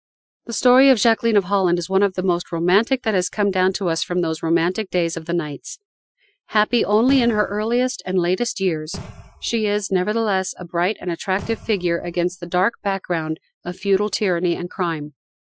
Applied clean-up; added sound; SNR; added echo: classical method Wiener filter.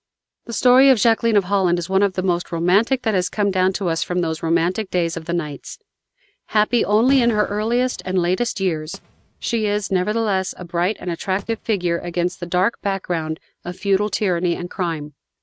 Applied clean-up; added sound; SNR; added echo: neural mask model RNNoise.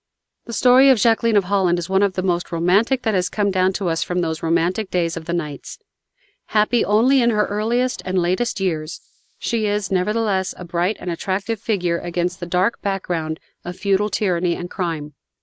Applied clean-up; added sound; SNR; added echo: neural mask model Resemble Enhance denoiser.